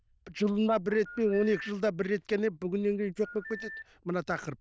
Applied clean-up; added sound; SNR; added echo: neural diffusion model UNIVERSE++.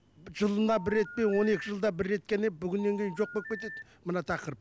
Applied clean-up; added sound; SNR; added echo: none; Telephone; 14 dB; none.